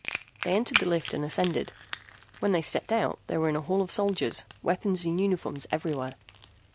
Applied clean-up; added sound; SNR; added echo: none; Crackle; 7 dB; none.